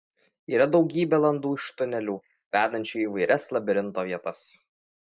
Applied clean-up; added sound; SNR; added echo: neural mask model Resemble Enhance denoiser.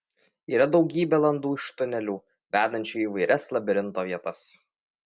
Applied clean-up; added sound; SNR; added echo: none; none; none; none.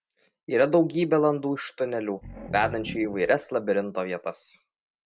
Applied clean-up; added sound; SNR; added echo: none; Growling; 16 dB; none.